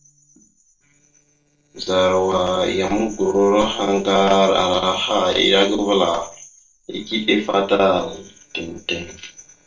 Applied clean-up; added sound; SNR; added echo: neural separator model SepFormer DNS4.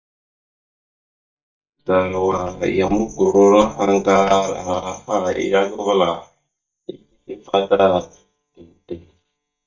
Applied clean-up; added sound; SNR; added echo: neural mask model DeepFilterNet 3.